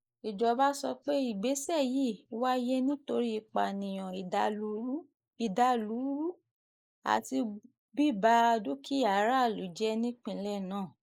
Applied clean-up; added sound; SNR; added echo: neural mask model Resemble Enhance denoiser.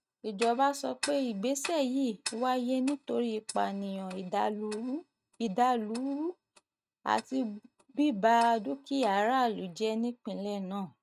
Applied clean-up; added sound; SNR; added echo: neural mask model RNNoise.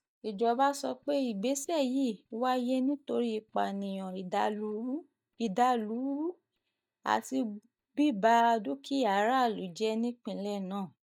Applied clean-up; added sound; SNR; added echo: neural mask model DeepFilterNet 3.